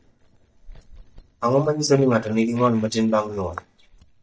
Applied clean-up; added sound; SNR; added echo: neural mask model DeepFilterNet 3.